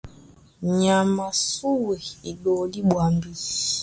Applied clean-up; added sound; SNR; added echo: none; none; none; none.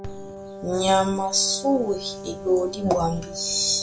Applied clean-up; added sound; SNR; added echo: none; Wind instrument, woodwind instrument; 13 dB; reverberation time 0.2 s.